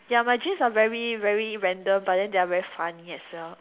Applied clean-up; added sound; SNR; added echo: none; none; none; none.